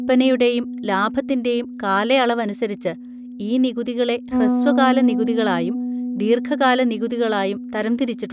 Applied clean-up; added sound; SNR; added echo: none; Bass guitar; 5 dB; none.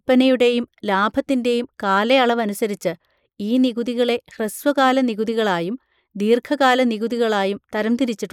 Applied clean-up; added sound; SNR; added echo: neural mask model Resemble Enhance denoiser.